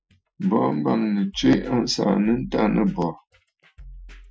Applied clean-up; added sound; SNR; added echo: classical method Wiener filter.